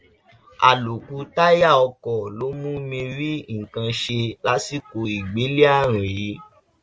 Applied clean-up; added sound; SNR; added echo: none; none; none; none.